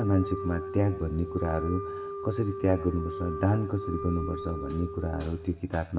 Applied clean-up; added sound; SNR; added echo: none; Wind instrument, woodwind instrument; 8 dB; reverberation time 2.7 s.